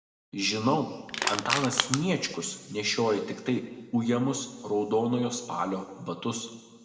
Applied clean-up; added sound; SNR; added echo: none; Crushing; 2 dB; reverberation time 1.2 s.